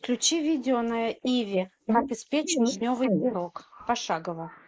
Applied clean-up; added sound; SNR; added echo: neural mask model Resemble Enhance denoiser.